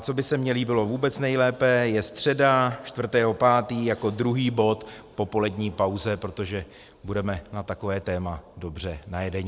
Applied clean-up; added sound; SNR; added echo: none; none; none; none.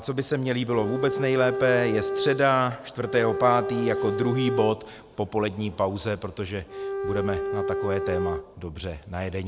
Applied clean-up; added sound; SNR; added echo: none; Bowed string instrument; 3 dB; none.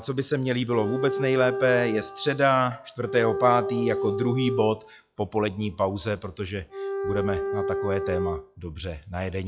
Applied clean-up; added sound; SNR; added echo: classical method log-MMSE.